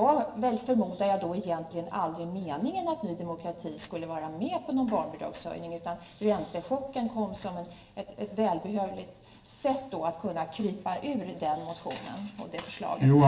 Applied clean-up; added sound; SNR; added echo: none; none; none; reverberation time 0.9 s.